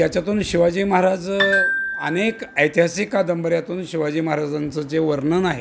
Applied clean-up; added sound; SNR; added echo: none; Piano + Glockenspiel; 7 dB; none.